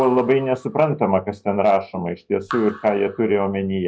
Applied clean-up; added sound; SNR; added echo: classical method log-MMSE.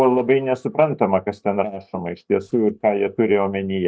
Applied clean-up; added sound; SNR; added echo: neural mask model DeepFilterNet 3.